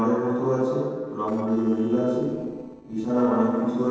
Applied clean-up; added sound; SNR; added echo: neural separator model SepFormer DNS4.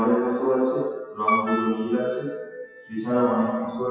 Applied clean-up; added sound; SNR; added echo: classical method WPE with log-MMSE.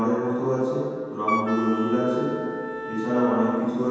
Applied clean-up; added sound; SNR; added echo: none; Wind instrument, woodwind instrument; 7 dB; reverberation time 2.1 s.